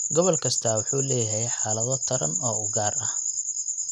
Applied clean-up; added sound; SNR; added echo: none; none; none; none.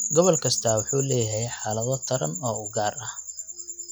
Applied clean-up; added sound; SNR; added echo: classical method log-MMSE.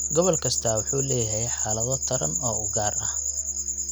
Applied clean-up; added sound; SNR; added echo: none; Musical instrument; 18 dB; none.